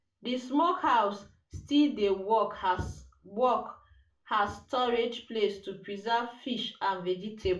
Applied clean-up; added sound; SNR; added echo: none; none; none; reverberation time 0.3 s.